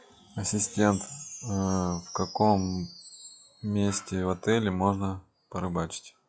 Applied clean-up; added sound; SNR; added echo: classical method log-MMSE.